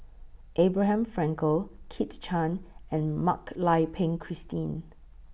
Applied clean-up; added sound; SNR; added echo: none; none; none; none.